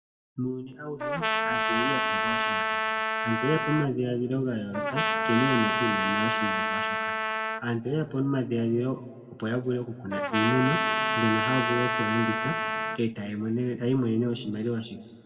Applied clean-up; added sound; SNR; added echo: none; Trumpet; -1 dB; reverberation time 1.2 s.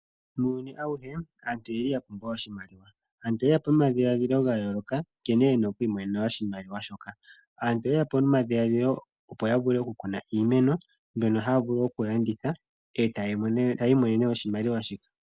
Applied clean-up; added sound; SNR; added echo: none; none; none; none.